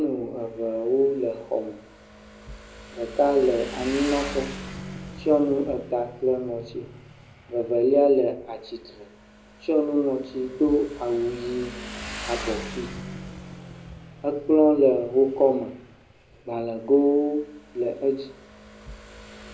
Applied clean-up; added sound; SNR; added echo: none; Motorcycle; 15 dB; reverberation time 0.5 s.